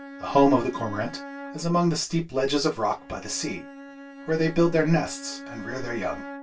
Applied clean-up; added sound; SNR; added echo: none; Bowed string instrument; 15 dB; reverberation time 0.2 s.